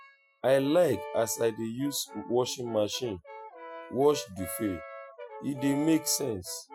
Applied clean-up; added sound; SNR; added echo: classical method spectral subtraction.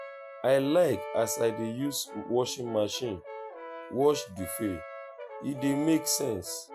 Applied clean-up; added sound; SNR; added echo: none; Brass instrument; 12 dB; none.